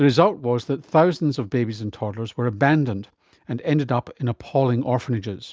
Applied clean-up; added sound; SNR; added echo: none; none; none; none.